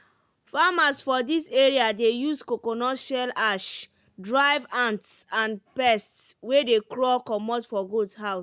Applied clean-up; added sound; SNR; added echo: none; none; none; none.